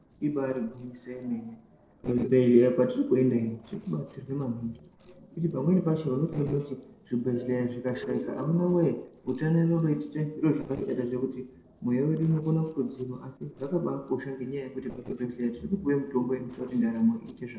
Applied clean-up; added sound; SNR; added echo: neural separator model SepFormer DNS4.